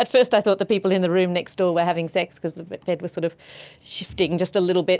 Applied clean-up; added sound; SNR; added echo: none; none; none; none.